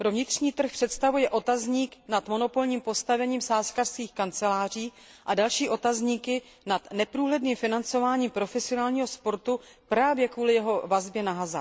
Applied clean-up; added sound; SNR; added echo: none; none; none; none.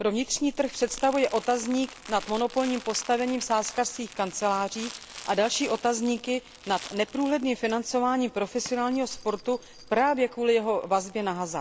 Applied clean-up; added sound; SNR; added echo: none; Crumpling, crinkling; 18 dB; none.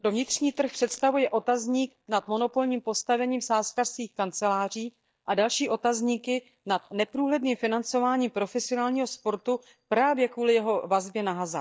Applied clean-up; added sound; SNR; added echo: neural mask model DeepFilterNet 3.